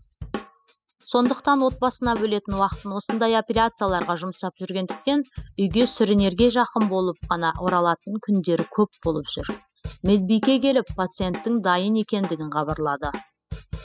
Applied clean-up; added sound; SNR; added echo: classical method spectral subtraction.